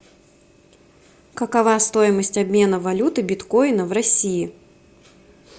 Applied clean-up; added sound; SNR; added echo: none; none; none; none.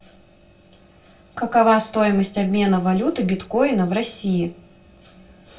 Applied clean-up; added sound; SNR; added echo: none; none; none; reverberation time 0.2 s.